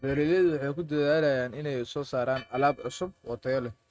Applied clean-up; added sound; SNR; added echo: neural mask model RNNoise.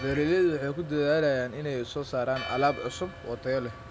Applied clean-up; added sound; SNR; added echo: none; Church bell; 16 dB; none.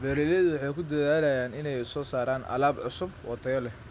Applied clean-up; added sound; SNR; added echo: none; none; none; none.